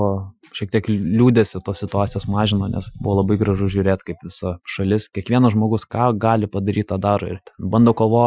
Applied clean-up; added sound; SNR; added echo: classical method Wiener filter.